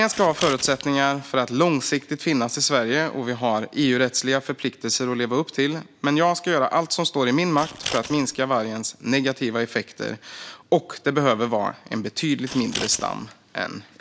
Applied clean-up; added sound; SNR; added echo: none; Scissors; 10 dB; none.